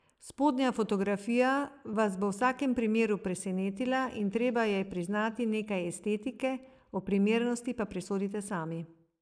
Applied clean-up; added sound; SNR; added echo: neural mask model Resemble Enhance denoiser.